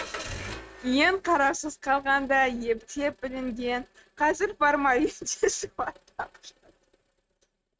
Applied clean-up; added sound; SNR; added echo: neural mask model RNNoise.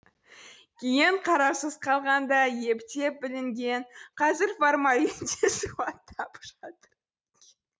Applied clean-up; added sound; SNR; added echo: none; none; none; none.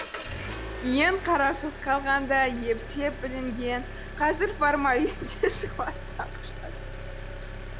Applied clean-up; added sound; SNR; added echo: none; Engine; 9 dB; none.